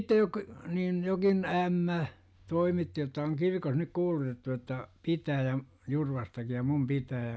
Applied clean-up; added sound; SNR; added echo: none; none; none; none.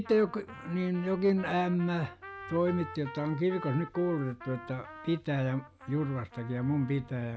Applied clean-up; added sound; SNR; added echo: none; Trumpet; 16 dB; none.